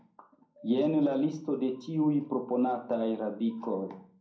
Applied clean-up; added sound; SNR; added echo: none; none; none; reverberation time 0.6 s.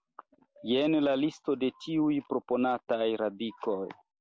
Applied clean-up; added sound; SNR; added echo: none; none; none; none.